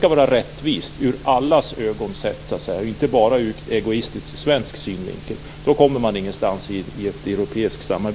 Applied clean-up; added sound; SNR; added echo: none; none; none; none.